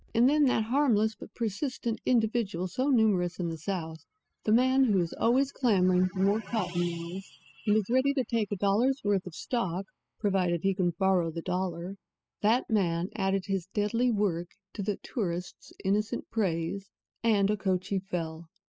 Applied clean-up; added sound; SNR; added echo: classical method spectral subtraction.